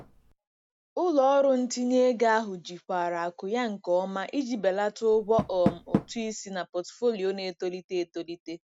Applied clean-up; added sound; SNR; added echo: none; Door; 12 dB; none.